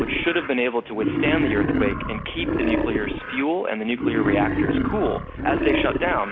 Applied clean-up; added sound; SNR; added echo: none; Wild animals; 0 dB; none.